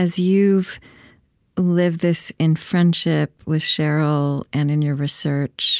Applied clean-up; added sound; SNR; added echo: none; none; none; none.